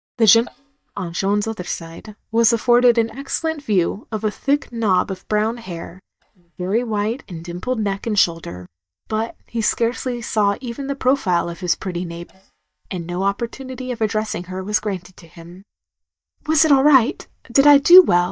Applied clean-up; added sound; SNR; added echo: neural mask model DeepFilterNet 3.